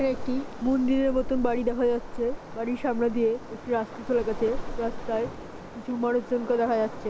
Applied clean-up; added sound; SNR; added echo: none; Waves, surf; 7 dB; none.